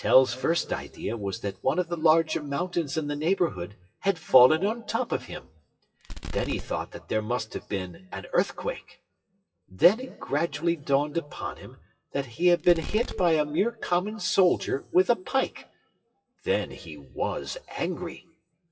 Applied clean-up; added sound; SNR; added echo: classical method WPE with log-MMSE.